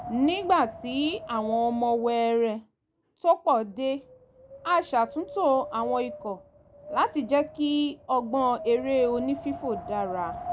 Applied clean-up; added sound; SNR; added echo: none; Wind; 13 dB; none.